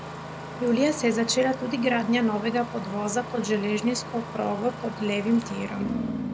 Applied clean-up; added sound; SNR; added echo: none; Engine starting; 9 dB; none.